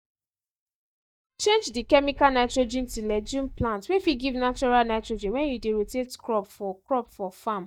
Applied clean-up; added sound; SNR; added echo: neural mask model DeepFilterNet 3.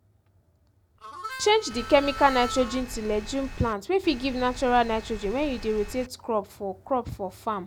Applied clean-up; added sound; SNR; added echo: none; Harmonica + Engine; 11 dB; none.